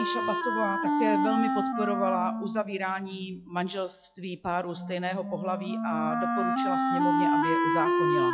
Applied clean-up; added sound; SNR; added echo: classical method log-MMSE.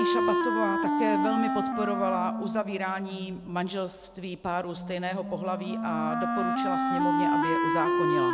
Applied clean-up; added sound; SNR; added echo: none; Wind instrument, woodwind instrument; -4 dB; none.